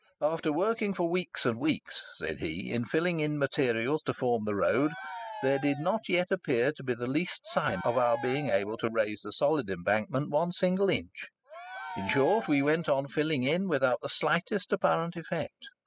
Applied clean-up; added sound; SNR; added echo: classical method spectral subtraction.